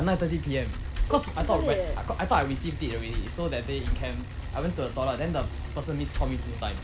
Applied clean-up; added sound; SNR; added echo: none; Bicycle; 4 dB; none.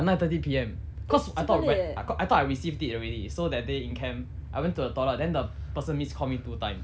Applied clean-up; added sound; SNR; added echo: none; none; none; none.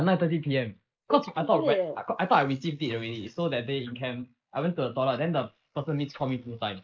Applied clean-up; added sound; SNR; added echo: neural mask model Resemble Enhance denoiser.